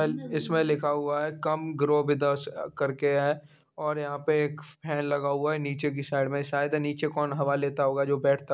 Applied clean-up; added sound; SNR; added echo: none; none; none; none.